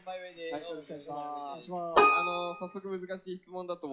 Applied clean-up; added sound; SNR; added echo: classical method log-MMSE.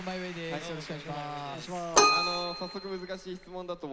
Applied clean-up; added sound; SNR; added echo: none; Keyboard (musical); -5 dB; none.